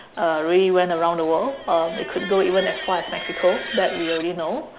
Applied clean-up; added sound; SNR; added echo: none; Screech; 12 dB; none.